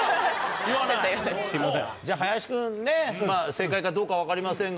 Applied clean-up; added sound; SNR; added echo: none; none; none; none.